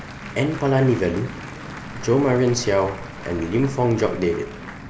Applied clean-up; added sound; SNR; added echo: none; Applause / Crowd; 15 dB; none.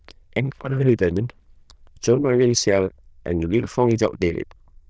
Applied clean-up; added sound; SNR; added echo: neural diffusion model UNIVERSE++.